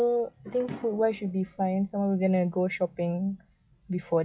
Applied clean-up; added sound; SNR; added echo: classical method log-MMSE.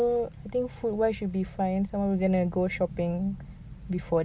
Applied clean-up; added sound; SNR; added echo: none; none; none; none.